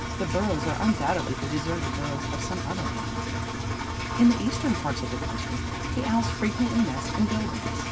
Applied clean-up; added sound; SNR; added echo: none; Engine; 1 dB; none.